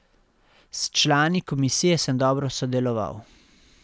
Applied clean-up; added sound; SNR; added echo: none; none; none; none.